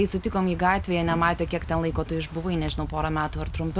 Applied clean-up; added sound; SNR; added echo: none; Wind; 9 dB; none.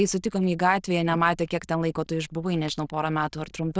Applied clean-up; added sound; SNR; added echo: neural diffusion model UNIVERSE++.